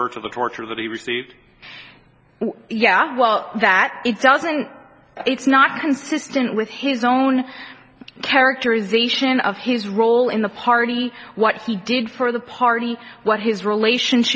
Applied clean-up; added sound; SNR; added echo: none; none; none; none.